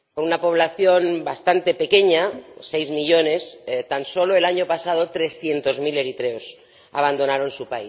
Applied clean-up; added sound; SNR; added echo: none; none; none; none.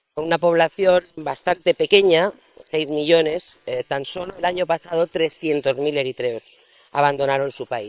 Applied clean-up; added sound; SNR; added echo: neural separator model SepFormer WHAM!.